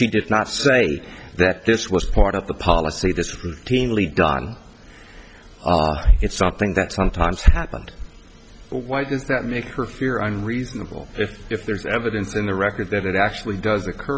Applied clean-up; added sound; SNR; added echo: none; none; none; none.